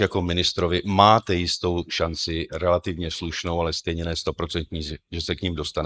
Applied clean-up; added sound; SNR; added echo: neural mask model Resemble Enhance denoiser.